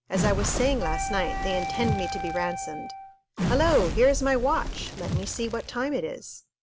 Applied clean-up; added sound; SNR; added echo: none; Crackle + Wind instrument, woodwind instrument; 3 dB; none.